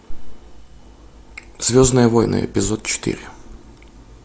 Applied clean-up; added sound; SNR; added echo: none; none; none; none.